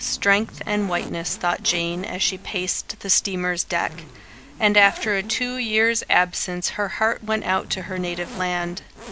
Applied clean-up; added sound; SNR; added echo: none; Zipper (clothing); 18 dB; none.